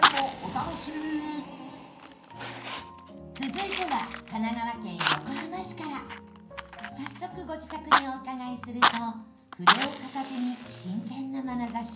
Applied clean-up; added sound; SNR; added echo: none; Fire; -4 dB; reverberation time 0.6 s.